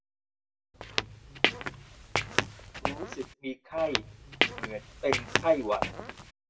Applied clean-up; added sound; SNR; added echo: none; Squeak / Walk, footsteps; -3 dB; reverberation time 0.2 s.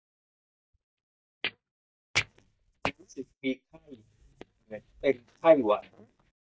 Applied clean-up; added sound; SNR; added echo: neural mask model DeepFilterNet 3.